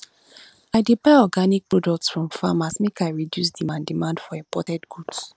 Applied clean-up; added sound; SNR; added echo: none; none; none; none.